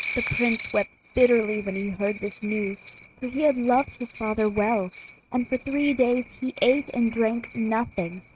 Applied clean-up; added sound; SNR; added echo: neural mask model RNNoise.